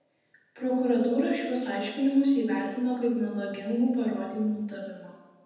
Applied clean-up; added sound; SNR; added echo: none; none; none; reverberation time 1.0 s.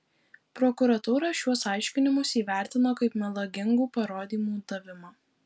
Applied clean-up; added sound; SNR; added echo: none; none; none; none.